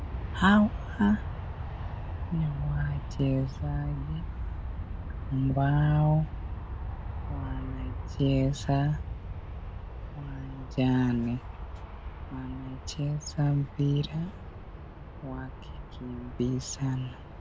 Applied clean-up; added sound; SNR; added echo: none; Aircraft; 7 dB; none.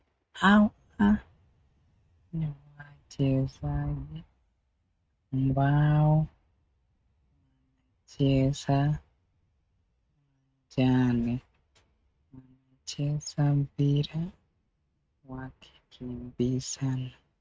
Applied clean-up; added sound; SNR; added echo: neural mask model RNNoise.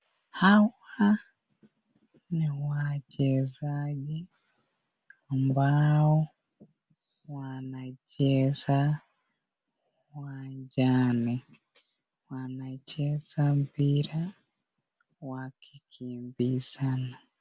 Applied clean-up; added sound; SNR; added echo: none; none; none; none.